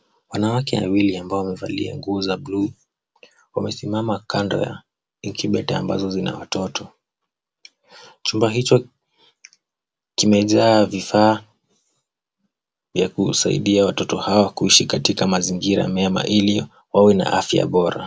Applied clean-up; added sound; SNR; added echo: none; none; none; none.